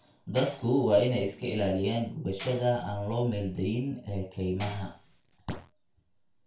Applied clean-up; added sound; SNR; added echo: none; Tambourine; 4 dB; reverberation time 0.3 s.